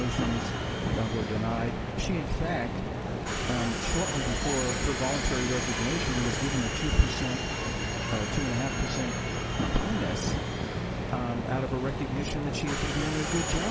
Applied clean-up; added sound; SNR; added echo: none; Subway, metro, underground; -2 dB; none.